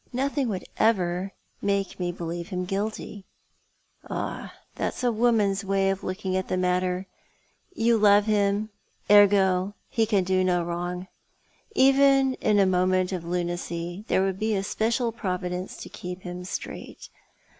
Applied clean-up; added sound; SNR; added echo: none; none; none; none.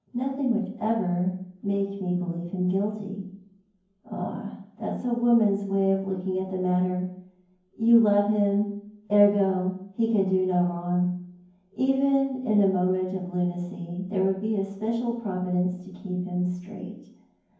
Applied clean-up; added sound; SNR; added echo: none; none; none; reverberation time 0.9 s.